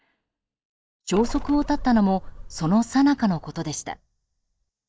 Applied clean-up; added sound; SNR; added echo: neural mask model DeepFilterNet 3.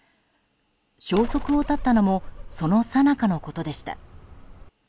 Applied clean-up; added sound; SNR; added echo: none; Bird; 10 dB; none.